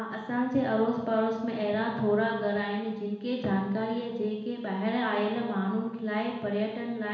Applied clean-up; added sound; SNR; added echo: none; none; none; reverberation time 1.1 s.